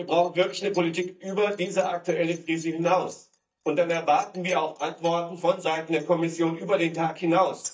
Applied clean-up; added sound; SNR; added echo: neural mask model DeepFilterNet 3.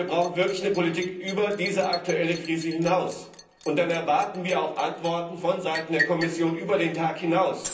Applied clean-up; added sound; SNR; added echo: none; Liquid; 13 dB; reverberation time 0.6 s.